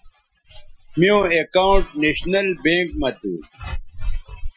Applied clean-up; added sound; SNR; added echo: classical method Wiener filter.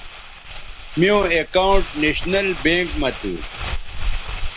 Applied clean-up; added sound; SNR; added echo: none; Crumpling, crinkling; 4 dB; none.